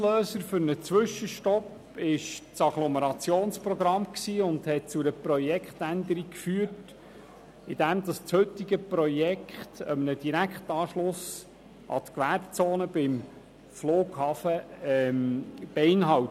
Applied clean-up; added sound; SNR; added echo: none; none; none; none.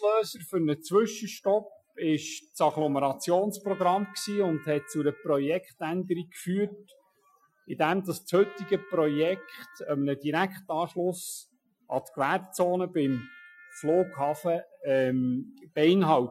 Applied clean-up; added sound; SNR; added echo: classical method Wiener filter.